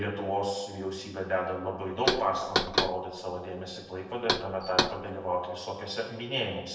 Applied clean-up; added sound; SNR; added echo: none; Knock; 0 dB; reverberation time 1.0 s.